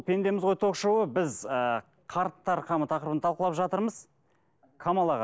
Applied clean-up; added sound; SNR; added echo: none; none; none; none.